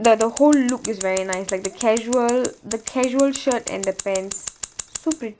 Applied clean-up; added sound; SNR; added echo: none; Scissors; 11 dB; none.